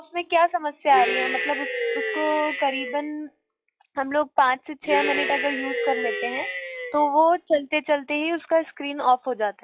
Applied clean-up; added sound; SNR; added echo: classical method log-MMSE.